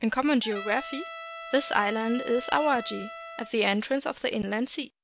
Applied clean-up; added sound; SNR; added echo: none; Trumpet; 12 dB; none.